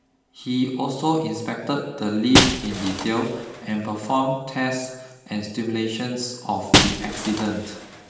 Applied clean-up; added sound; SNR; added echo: none; Shatter; 2 dB; reverberation time 1.1 s.